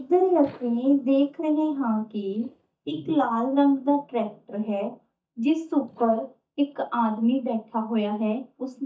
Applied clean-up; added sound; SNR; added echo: neural mask model DeepFilterNet 3.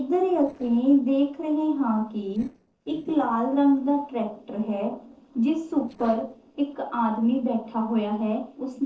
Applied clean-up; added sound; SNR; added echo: neural separator model SepFormer DNS4.